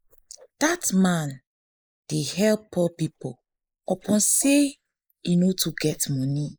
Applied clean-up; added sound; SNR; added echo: neural mask model Resemble Enhance denoiser.